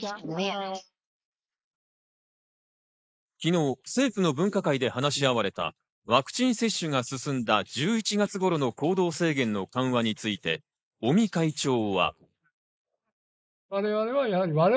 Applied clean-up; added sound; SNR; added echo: neural mask model Resemble Enhance denoiser.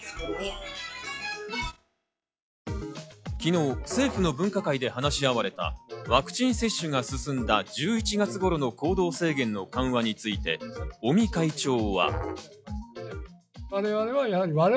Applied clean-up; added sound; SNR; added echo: classical method log-MMSE.